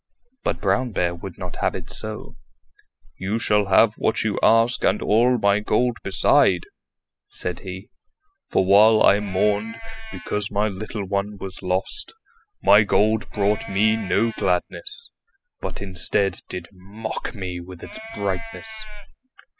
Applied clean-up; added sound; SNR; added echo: classical method spectral subtraction.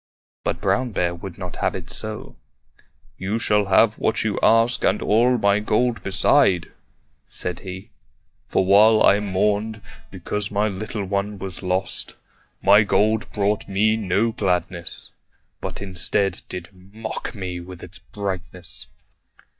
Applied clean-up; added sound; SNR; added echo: neural mask model DeepFilterNet 3.